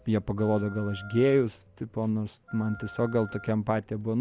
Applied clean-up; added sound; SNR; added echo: none; Wind instrument, woodwind instrument; 20 dB; none.